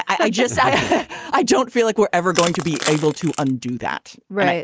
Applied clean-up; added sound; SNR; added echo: none; Crushing; 10 dB; none.